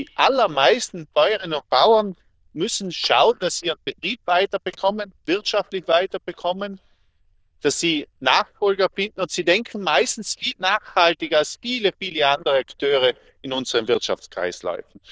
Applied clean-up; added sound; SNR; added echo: neural diffusion model UNIVERSE++.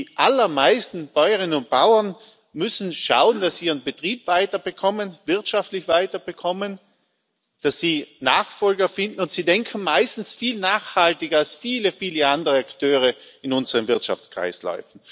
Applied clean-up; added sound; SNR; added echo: none; none; none; none.